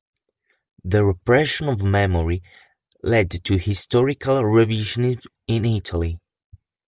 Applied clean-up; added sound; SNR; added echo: none; none; none; none.